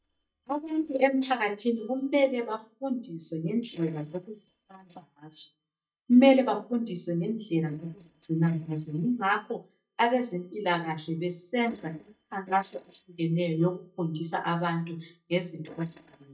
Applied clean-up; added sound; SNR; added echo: neural mask model DeepFilterNet 3.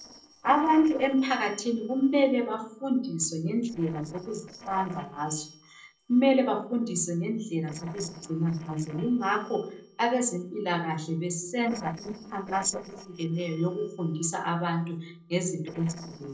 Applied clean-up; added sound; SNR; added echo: neural separator model SepFormer DNS4.